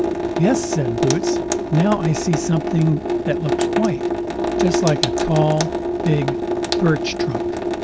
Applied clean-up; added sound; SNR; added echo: none; Sink (filling or washing) / Water tap, faucet; 0 dB; none.